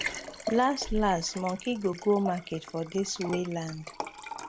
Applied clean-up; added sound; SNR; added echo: none; Liquid; 9 dB; none.